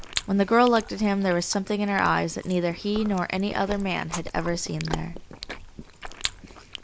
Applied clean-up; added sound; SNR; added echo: none; Chewing, mastication; 11 dB; none.